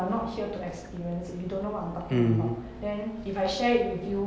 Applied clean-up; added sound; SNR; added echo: none; none; none; none.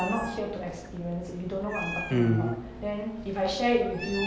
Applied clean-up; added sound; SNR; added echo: none; Meow; 12 dB; none.